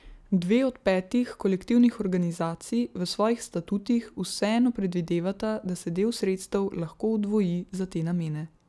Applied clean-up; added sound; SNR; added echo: none; none; none; none.